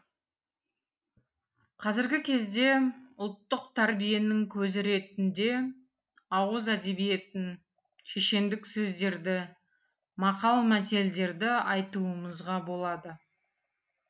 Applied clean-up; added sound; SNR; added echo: none; none; none; none.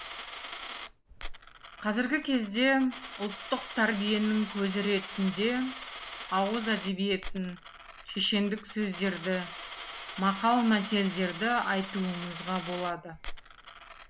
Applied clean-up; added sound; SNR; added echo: none; Coin (dropping); 11 dB; none.